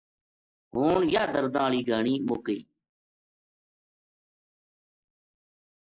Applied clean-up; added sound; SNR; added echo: neural mask model Resemble Enhance denoiser.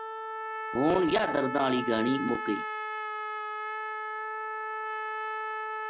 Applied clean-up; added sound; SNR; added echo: none; Trumpet; 3 dB; none.